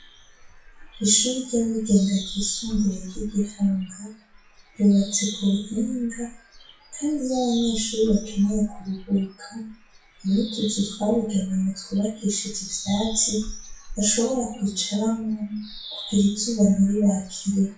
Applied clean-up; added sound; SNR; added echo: classical method WPE with log-MMSE.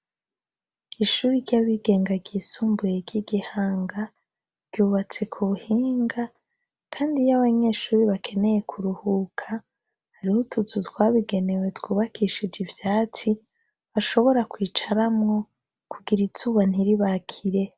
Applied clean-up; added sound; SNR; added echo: none; none; none; none.